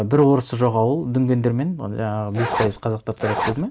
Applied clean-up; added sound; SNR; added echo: none; Zipper (clothing); 6 dB; none.